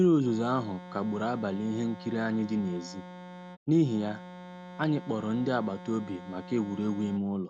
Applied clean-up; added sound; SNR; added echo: none; Organ; 15 dB; none.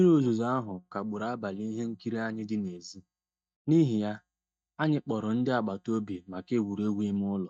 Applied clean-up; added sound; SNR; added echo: neural mask model DeepFilterNet 3.